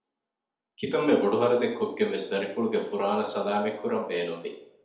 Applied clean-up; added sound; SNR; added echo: none; none; none; reverberation time 2.1 s.